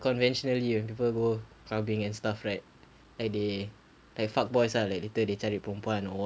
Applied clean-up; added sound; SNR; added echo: none; none; none; none.